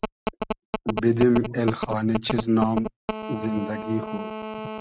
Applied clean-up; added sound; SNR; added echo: neural mask model RNNoise.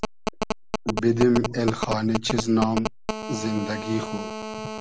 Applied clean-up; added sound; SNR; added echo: none; Telephone; 5 dB; none.